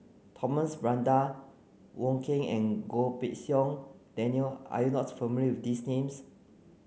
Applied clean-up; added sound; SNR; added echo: none; none; none; none.